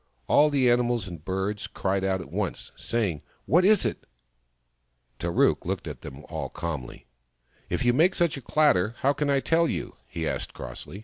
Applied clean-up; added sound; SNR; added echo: none; none; none; none.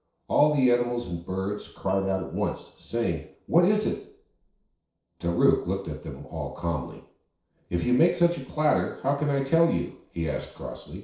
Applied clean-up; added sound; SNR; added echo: neural separator model SepFormer DNS4.